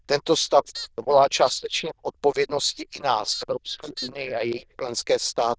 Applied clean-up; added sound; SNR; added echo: neural diffusion model UNIVERSE++.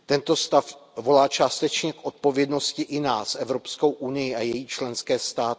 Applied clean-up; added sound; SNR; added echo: none; none; none; none.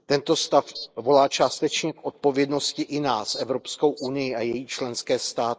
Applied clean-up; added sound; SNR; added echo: neural mask model Resemble Enhance denoiser.